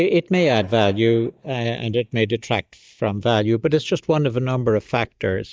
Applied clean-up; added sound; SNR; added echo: neural mask model DeepFilterNet 3.